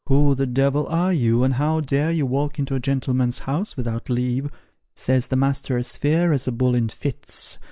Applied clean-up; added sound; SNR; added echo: none; none; none; none.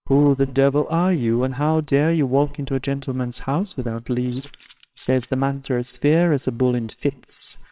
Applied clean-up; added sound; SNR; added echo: neural separator model SepFormer WHAMR!.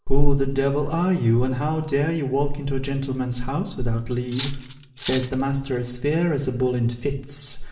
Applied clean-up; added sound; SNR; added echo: none; Cutlery, silverware; 16 dB; reverberation time 0.8 s.